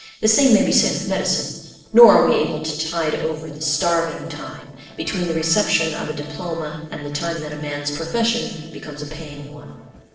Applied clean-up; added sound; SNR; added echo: neural separator model SepFormer DNS4.